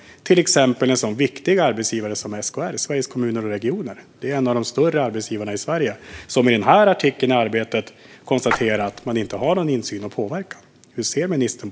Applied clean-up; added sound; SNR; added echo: none; Splash, splatter; 10 dB; none.